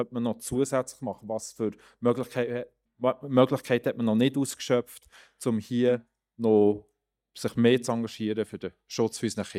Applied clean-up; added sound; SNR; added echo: neural mask model DeepFilterNet 3.